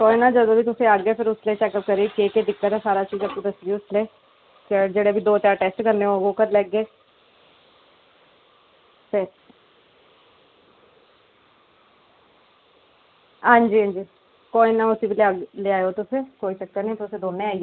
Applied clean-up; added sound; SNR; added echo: none; none; none; none.